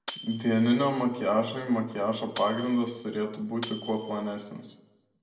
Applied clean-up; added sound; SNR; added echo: none; Tambourine; -1 dB; reverberation time 0.6 s.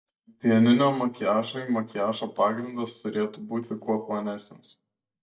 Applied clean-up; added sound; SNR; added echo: neural mask model DeepFilterNet 3.